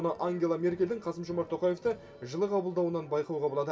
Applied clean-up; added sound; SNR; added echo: none; none; none; reverberation time 0.2 s.